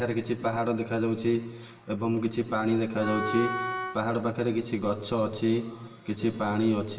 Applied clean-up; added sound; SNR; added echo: none; Wind instrument, woodwind instrument; 7 dB; reverberation time 1.0 s.